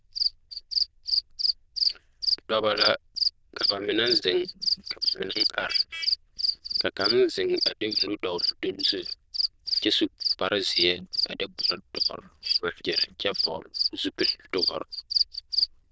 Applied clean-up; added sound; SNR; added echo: neural diffusion model UNIVERSE++.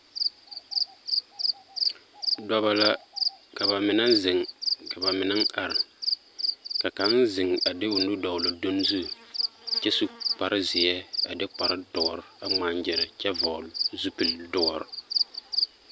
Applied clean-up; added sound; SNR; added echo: none; none; none; none.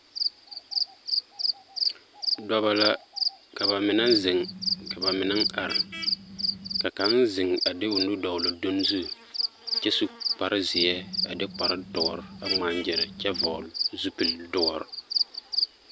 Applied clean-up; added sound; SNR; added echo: none; Vehicle horn, car horn, honking; 14 dB; none.